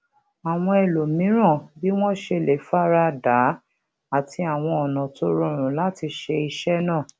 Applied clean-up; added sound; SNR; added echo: none; none; none; none.